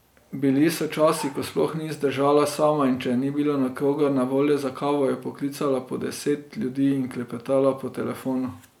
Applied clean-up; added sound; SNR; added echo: none; none; none; none.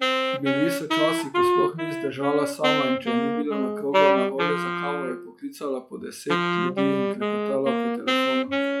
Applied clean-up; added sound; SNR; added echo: classical method log-MMSE.